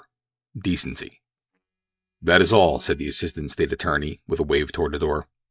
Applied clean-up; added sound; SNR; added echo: neural mask model DeepFilterNet 3.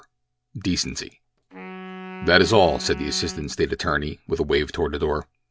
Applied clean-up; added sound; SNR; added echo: none; Wind instrument, woodwind instrument; 15 dB; none.